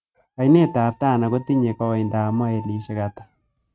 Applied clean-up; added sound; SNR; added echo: neural mask model RNNoise.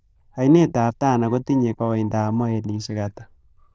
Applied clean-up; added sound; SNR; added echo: neural diffusion model UNIVERSE++.